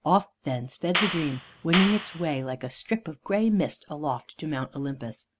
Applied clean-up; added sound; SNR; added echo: none; Clapping; 2 dB; none.